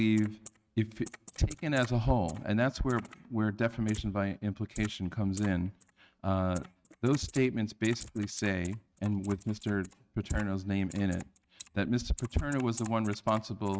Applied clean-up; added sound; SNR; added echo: neural mask model RNNoise.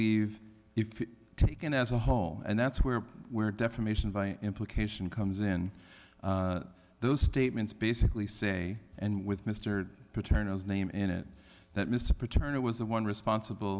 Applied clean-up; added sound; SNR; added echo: none; none; none; none.